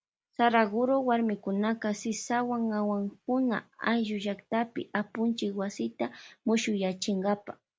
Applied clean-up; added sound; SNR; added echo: none; none; none; none.